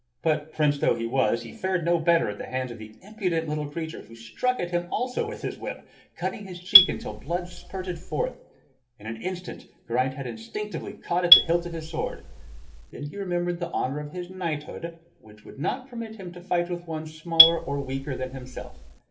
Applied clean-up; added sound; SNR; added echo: none; Marimba, xylophone; -4 dB; reverberation time 0.7 s.